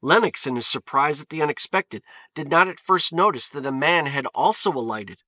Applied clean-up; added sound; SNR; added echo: neural mask model Resemble Enhance denoiser.